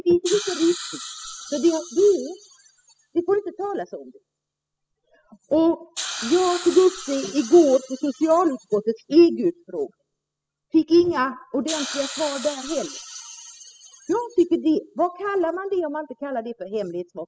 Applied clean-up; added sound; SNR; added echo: classical method spectral subtraction.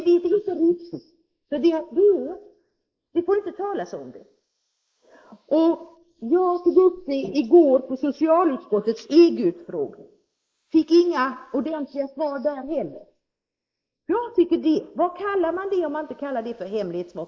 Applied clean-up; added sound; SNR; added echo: neural mask model Resemble Enhance denoiser.